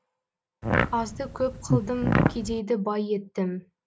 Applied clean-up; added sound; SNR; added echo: none; Fart; -4 dB; none.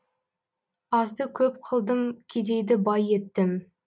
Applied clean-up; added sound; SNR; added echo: none; none; none; none.